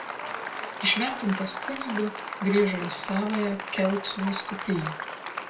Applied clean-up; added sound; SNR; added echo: none; Applause; 6 dB; reverberation time 0.3 s.